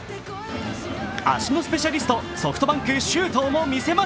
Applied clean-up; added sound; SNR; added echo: none; none; none; none.